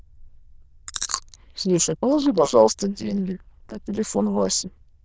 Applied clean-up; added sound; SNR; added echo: neural diffusion model UNIVERSE++.